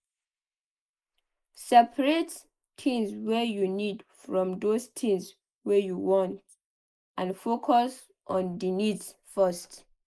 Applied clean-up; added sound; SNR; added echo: neural mask model Resemble Enhance denoiser.